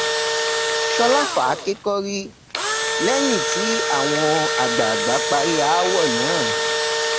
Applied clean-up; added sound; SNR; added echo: none; Engine / Drill; -1 dB; none.